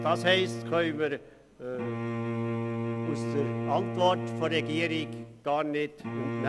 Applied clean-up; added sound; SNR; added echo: none; Bowed string instrument; 3 dB; none.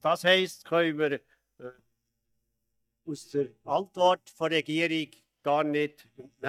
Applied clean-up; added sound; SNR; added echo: neural mask model DeepFilterNet 3.